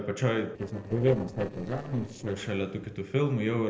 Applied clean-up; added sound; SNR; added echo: neural separator model SepFormer DNS4.